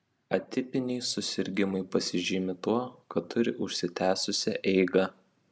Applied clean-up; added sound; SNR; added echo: none; none; none; none.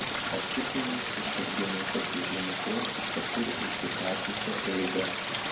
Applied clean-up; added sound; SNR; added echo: none; Stream; -5 dB; reverberation time 0.6 s.